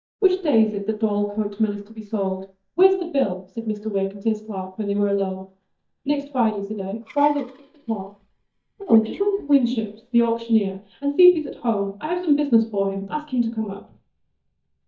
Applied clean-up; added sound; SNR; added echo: neural mask model DeepFilterNet 3.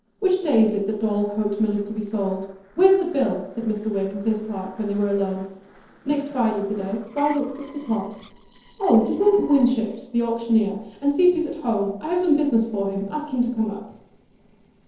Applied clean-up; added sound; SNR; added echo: neural separator model SepFormer DNS4.